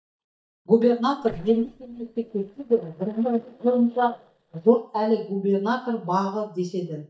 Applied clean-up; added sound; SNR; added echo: neural mask model DeepFilterNet 3.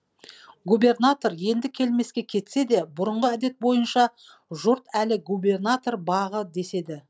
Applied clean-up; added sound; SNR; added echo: none; none; none; none.